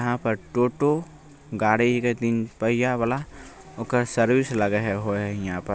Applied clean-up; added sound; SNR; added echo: none; none; none; none.